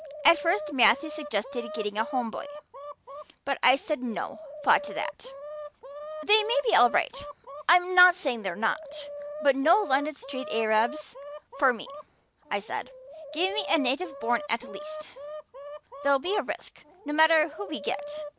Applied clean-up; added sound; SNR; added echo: none; Chicken, rooster; 12 dB; none.